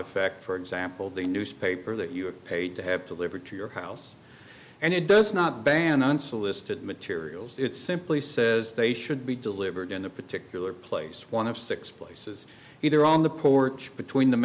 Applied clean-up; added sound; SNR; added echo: none; none; none; none.